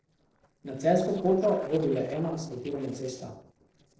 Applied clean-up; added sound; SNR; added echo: neural separator model SepFormer DNS4.